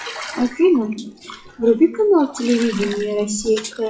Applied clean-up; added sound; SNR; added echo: classical method WPE with log-MMSE.